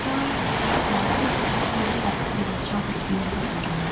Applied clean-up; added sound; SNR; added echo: none; Waves, surf; -4 dB; reverberation time 0.2 s.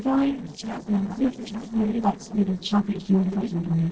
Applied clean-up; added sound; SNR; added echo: neural separator model SepFormer DNS4.